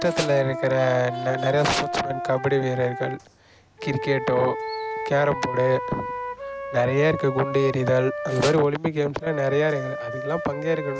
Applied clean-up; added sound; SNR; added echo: none; Tools + Wind instrument, woodwind instrument; 7 dB; none.